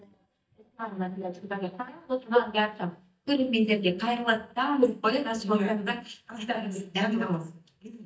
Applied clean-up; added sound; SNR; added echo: neural mask model DeepFilterNet 3.